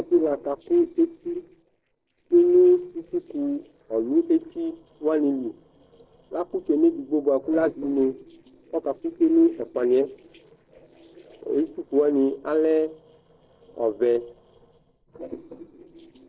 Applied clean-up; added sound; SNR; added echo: neural separator model SepFormer DNS4.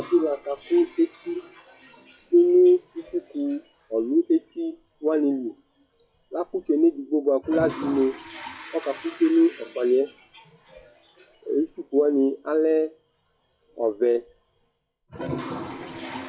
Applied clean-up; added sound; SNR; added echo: classical method WPE with log-MMSE.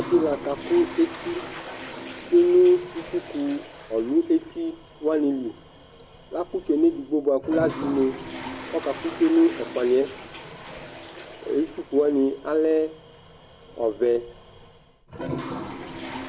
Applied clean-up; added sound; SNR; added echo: none; Toilet flush; 13 dB; reverberation time 0.4 s.